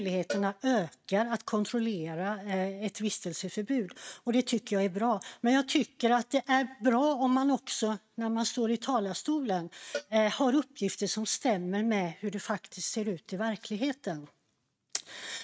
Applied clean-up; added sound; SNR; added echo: neural mask model RNNoise.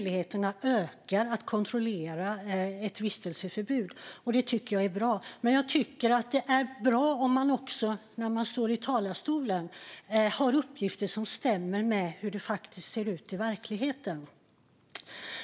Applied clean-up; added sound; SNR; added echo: none; none; none; none.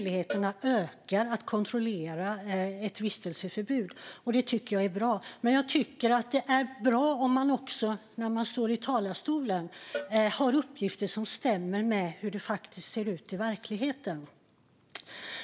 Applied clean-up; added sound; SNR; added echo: none; Cowbell; 16 dB; none.